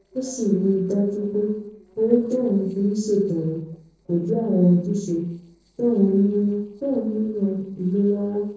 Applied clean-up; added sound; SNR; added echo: neural separator model SepFormer DNS4.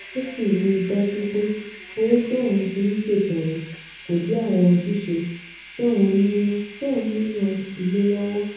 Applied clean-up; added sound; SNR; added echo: none; Train; 19 dB; reverberation time 0.6 s.